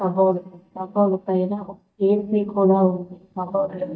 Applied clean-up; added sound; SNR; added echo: neural mask model DeepFilterNet 3.